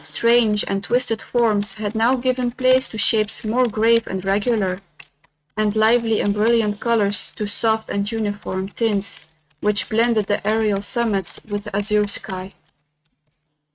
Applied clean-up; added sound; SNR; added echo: neural mask model RNNoise.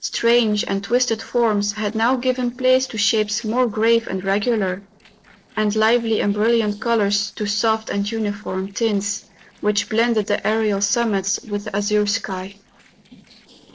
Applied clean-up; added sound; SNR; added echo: neural separator model SepFormer DNS4.